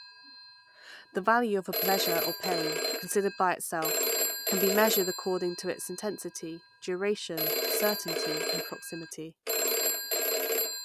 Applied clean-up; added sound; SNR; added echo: none; Telephone; 0 dB; none.